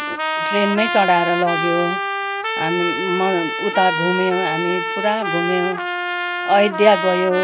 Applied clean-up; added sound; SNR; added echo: none; Trumpet; 3 dB; none.